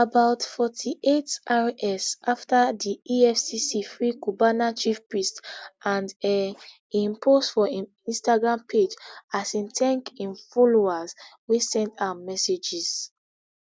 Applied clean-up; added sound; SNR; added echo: none; none; none; none.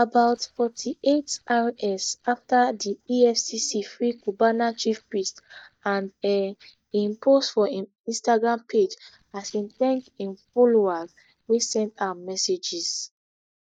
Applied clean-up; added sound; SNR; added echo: neural mask model DeepFilterNet 3.